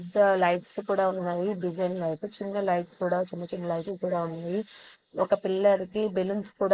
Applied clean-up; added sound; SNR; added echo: neural mask model Resemble Enhance denoiser.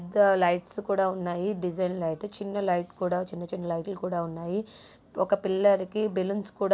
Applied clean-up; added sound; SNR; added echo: none; none; none; none.